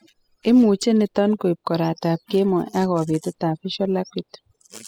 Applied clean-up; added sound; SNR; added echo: classical method spectral subtraction.